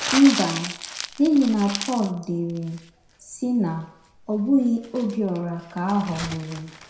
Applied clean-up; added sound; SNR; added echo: none; Crumpling, crinkling; 11 dB; reverberation time 0.6 s.